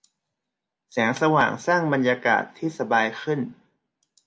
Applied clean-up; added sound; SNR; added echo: none; none; none; none.